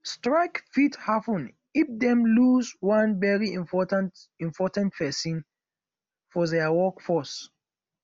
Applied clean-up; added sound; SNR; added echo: none; none; none; none.